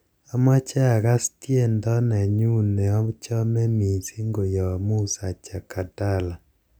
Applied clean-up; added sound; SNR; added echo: none; none; none; none.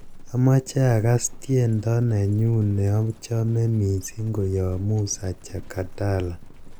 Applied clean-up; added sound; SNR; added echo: none; Livestock, farm animals, working animals; 16 dB; none.